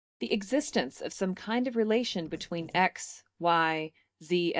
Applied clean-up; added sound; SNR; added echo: neural mask model DeepFilterNet 3.